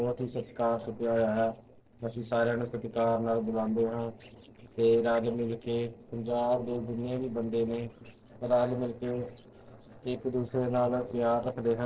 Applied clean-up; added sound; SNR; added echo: neural separator model SepFormer DNS4.